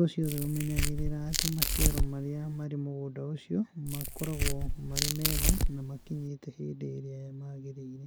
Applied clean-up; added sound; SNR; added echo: none; Tearing; -4 dB; none.